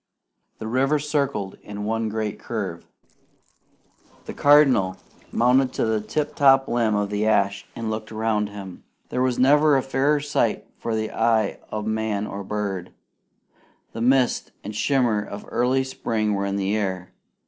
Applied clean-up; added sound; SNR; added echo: neural separator model SepFormer DNS4.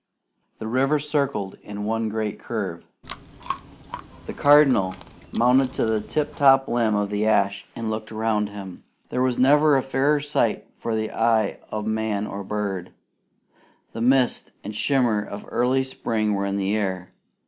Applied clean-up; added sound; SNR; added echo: none; Chewing, mastication; 13 dB; none.